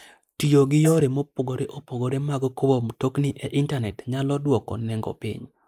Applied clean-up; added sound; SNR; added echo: neural mask model Resemble Enhance denoiser.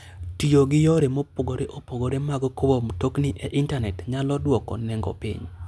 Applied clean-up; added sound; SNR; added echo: none; none; none; none.